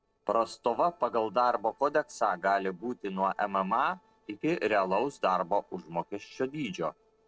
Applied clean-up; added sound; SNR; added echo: neural separator model SepFormer DNS4.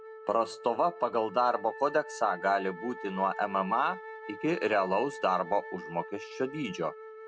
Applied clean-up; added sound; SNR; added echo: none; Wind instrument, woodwind instrument; 13 dB; none.